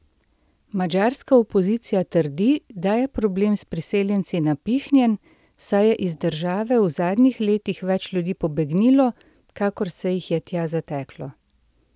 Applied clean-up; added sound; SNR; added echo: none; none; none; none.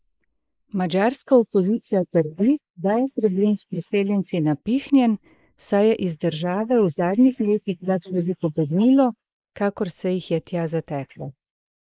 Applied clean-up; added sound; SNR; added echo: neural mask model Resemble Enhance denoiser.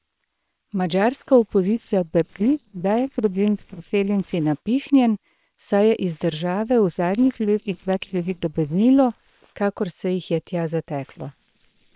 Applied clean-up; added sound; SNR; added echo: neural separator model SepFormer WHAM!.